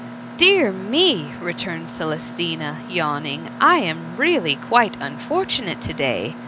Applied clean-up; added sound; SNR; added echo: none; Mechanisms; 13 dB; none.